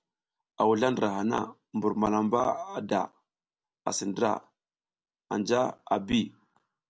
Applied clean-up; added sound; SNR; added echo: none; none; none; none.